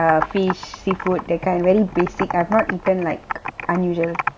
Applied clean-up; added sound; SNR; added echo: none; Computer keyboard; 9 dB; none.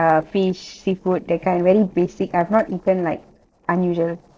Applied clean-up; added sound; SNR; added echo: neural separator model SepFormer DNS4.